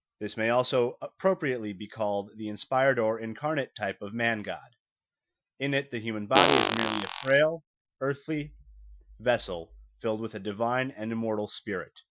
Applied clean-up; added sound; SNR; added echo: classical method Wiener filter.